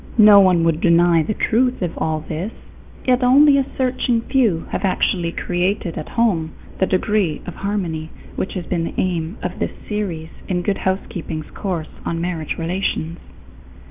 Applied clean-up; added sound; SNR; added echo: none; none; none; none.